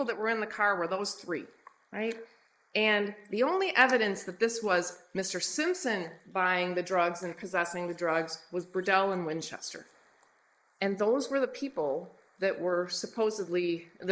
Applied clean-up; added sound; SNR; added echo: neural mask model Resemble Enhance denoiser.